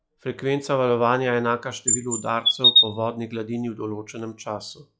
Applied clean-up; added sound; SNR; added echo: classical method log-MMSE.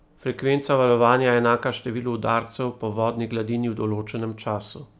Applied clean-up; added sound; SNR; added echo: none; none; none; none.